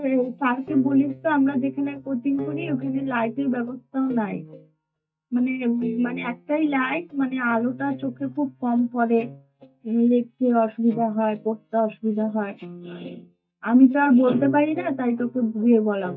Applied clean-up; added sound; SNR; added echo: neural mask model DeepFilterNet 3.